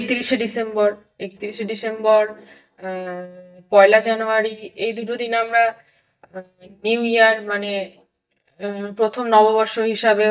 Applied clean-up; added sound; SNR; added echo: neural mask model DeepFilterNet 3.